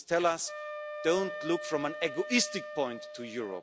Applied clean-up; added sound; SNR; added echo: none; Wind instrument, woodwind instrument; 9 dB; none.